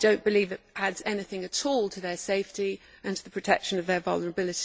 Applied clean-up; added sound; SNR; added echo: none; none; none; none.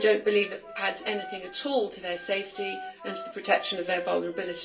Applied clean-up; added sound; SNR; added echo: none; Wind instrument, woodwind instrument; 13 dB; reverberation time 0.2 s.